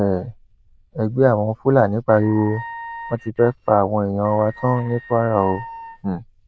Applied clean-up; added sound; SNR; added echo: neural diffusion model UNIVERSE++.